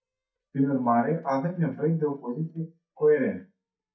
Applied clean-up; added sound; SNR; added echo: neural mask model DeepFilterNet 3.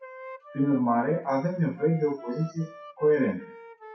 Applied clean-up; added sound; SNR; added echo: classical method WPE with log-MMSE.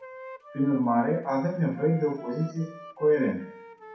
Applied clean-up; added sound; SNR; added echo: none; Wind instrument, woodwind instrument; 17 dB; reverberation time 0.6 s.